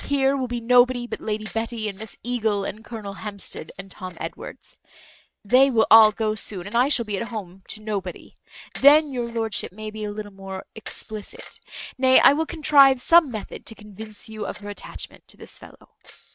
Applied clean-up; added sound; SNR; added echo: neural mask model RNNoise.